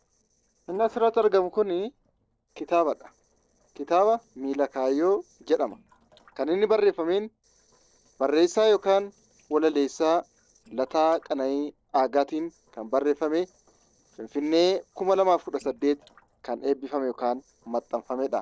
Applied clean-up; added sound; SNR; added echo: neural separator model SepFormer DNS4.